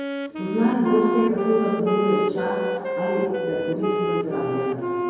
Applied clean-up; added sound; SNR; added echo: none; Wind instrument, woodwind instrument; 2 dB; reverberation time 2.2 s.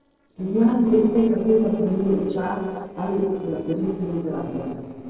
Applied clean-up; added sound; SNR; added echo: neural separator model SepFormer DNS4.